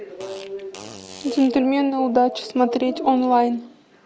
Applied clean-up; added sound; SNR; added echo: none; Fart; 20 dB; none.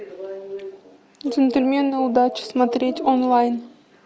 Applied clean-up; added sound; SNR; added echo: none; none; none; none.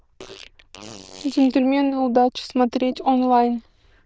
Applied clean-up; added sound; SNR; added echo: neural diffusion model UNIVERSE++.